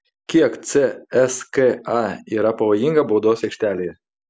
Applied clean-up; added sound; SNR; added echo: none; none; none; none.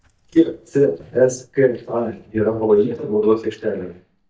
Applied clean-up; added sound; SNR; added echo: neural mask model DeepFilterNet 3.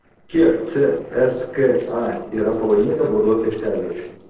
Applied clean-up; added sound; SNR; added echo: neural separator model SepFormer DNS4.